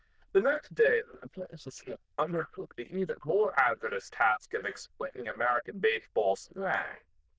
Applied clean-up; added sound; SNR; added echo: neural diffusion model UNIVERSE++.